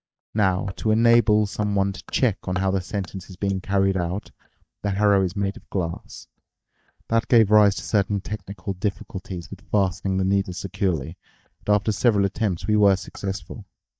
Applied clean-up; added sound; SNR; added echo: neural mask model DeepFilterNet 3.